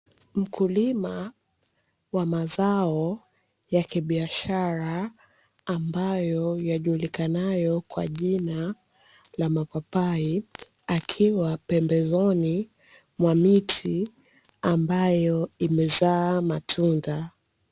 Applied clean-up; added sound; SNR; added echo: none; none; none; none.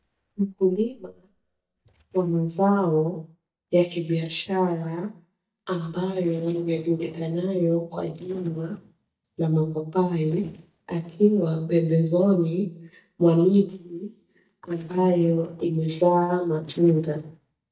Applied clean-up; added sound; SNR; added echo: neural mask model DeepFilterNet 3.